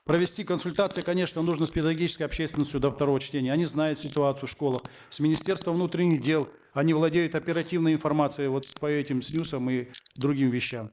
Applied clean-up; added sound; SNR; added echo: neural mask model Resemble Enhance denoiser.